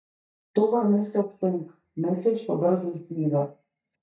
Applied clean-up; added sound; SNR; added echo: neural mask model DeepFilterNet 3.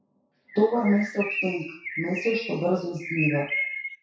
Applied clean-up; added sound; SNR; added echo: classical method WPE with log-MMSE.